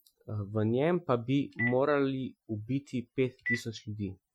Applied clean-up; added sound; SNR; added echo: classical method Wiener filter.